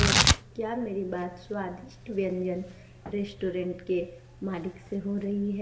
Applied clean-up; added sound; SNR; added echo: none; Tearing; 0 dB; reverberation time 1.9 s.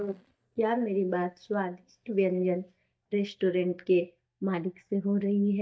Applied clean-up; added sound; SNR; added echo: neural mask model DeepFilterNet 3.